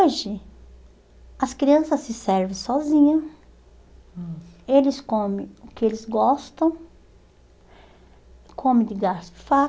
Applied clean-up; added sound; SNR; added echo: none; none; none; none.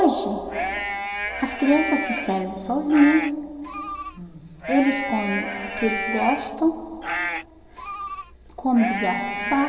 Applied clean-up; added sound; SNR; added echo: none; Livestock, farm animals, working animals; 6 dB; reverberation time 2.9 s.